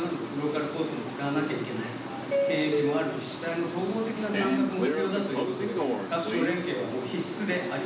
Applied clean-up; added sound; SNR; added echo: none; Subway, metro, underground; 1 dB; reverberation time 0.9 s.